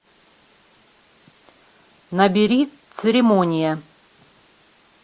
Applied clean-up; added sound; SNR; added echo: none; none; none; none.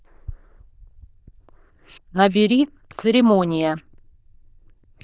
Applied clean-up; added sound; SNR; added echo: neural diffusion model UNIVERSE++.